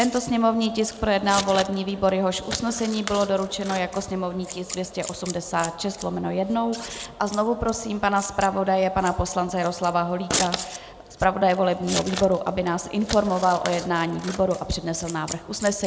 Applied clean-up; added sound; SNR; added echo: none; Scissors; 12 dB; none.